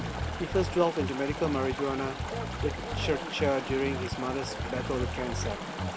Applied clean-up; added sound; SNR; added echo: none; Bass guitar + Chatter / Stream; 2 dB; none.